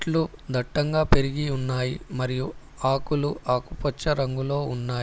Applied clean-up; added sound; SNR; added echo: none; none; none; none.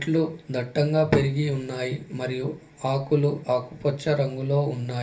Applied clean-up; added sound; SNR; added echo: none; none; none; reverberation time 0.3 s.